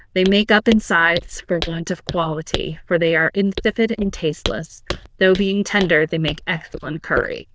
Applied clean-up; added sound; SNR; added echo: neural diffusion model UNIVERSE++.